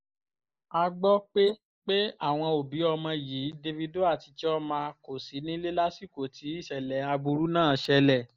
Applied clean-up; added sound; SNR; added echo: neural mask model Resemble Enhance denoiser.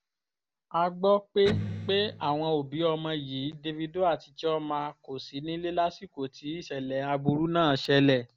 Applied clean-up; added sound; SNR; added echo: none; Electric guitar; 5 dB; none.